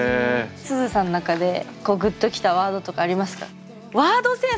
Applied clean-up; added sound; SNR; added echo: none; none; none; none.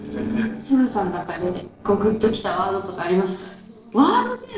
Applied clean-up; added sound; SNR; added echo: neural separator model SepFormer DNS4.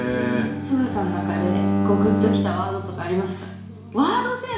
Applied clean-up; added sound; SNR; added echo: none; Bowed string instrument; 1 dB; reverberation time 0.7 s.